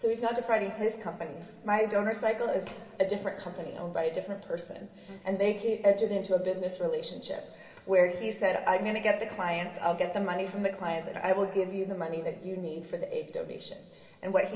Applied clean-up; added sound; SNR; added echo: none; none; none; reverberation time 2.6 s.